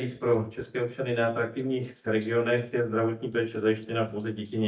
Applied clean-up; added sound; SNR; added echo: neural mask model DeepFilterNet 3.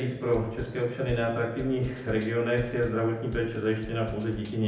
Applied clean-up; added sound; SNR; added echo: none; Drum kit; 15 dB; reverberation time 0.9 s.